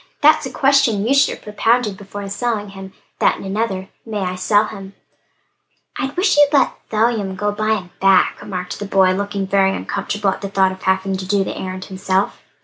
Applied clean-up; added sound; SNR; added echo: none; none; none; none.